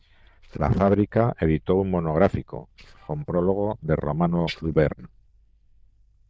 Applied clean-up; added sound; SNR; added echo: neural diffusion model UNIVERSE++.